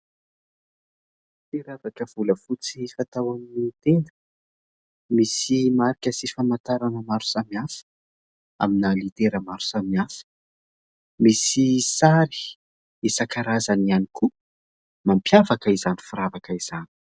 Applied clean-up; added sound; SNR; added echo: none; none; none; none.